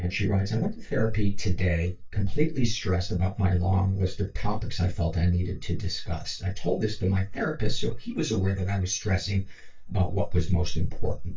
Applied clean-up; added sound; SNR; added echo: neural mask model DeepFilterNet 3.